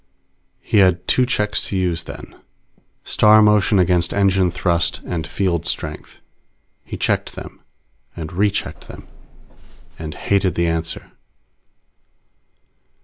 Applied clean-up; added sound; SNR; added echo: none; Bus / Engine; 17 dB; none.